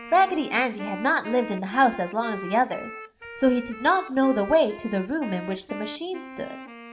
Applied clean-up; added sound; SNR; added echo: none; Wind instrument, woodwind instrument; 14 dB; reverberation time 0.6 s.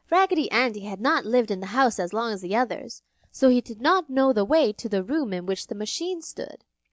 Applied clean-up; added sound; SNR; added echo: none; none; none; none.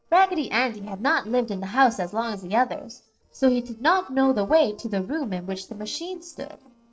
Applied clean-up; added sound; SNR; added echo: neural separator model SepFormer DNS4.